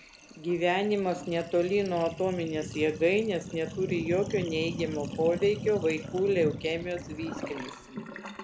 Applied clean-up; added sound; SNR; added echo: none; Sink (filling or washing); 10 dB; none.